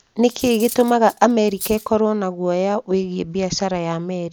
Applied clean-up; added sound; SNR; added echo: none; Cutlery, silverware; 17 dB; none.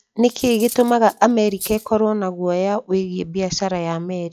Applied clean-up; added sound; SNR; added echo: classical method log-MMSE.